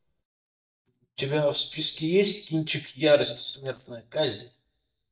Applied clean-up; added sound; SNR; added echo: neural mask model DeepFilterNet 3.